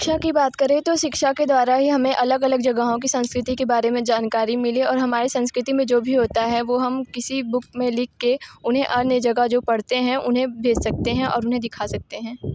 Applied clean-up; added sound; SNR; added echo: none; none; none; none.